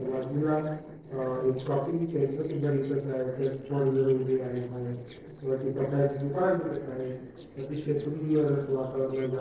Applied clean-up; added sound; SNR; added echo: neural separator model SepFormer DNS4.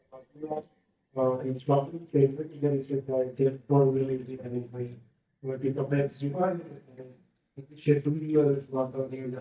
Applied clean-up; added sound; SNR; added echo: neural mask model DeepFilterNet 3.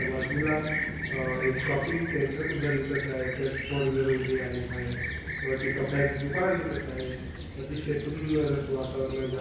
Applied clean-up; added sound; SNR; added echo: none; Fixed-wing aircraft, airplane; 5 dB; reverberation time 1.1 s.